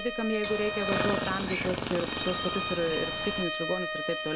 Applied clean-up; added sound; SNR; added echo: none; Chirp, tweet + Bowed string instrument; 0 dB; none.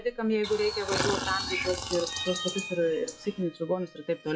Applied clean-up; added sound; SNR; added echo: classical method log-MMSE.